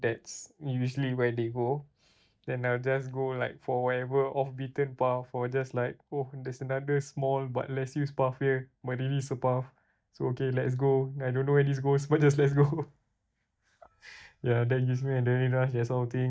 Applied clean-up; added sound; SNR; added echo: neural mask model DeepFilterNet 3.